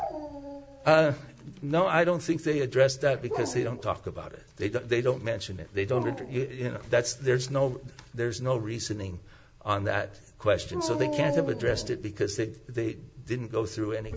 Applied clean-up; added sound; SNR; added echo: none; Dog; 12 dB; none.